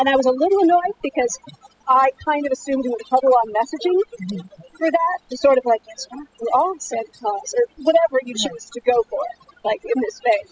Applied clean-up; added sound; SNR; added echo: classical method spectral subtraction.